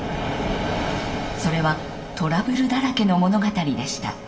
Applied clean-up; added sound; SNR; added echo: none; Piano; 17 dB; reverberation time 1.5 s.